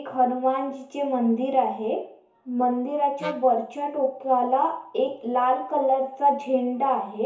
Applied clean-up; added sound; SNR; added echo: none; Wind instrument, woodwind instrument; 13 dB; reverberation time 0.7 s.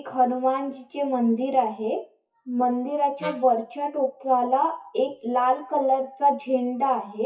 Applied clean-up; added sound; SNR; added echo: classical method WPE with log-MMSE.